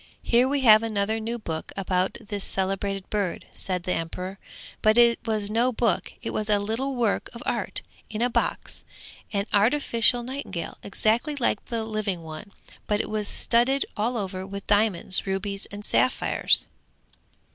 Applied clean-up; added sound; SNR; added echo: none; none; none; none.